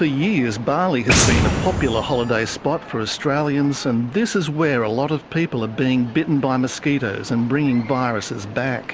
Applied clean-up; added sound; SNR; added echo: none; Boom; 3 dB; none.